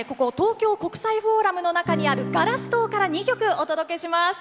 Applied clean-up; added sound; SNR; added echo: none; Acoustic guitar / Strum; 7 dB; none.